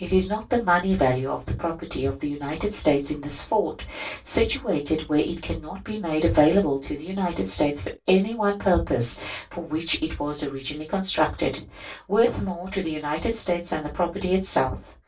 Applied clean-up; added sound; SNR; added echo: none; none; none; reverberation time 0.1 s.